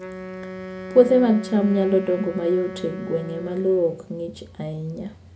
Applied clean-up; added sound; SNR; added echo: none; Wind instrument, woodwind instrument; 13 dB; none.